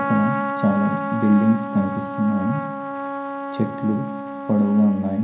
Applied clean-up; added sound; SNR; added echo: none; Trumpet; 6 dB; reverberation time 0.3 s.